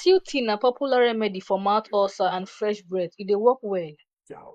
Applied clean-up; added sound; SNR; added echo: neural mask model Resemble Enhance denoiser.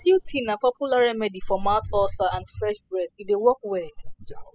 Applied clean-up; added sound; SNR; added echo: classical method spectral subtraction.